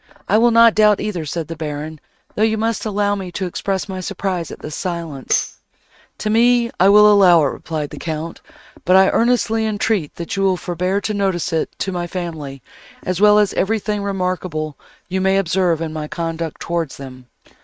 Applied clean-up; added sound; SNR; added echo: neural mask model RNNoise.